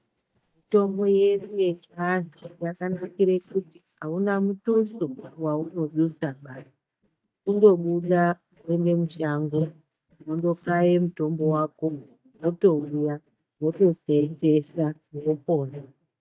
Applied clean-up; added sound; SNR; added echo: neural mask model DeepFilterNet 3.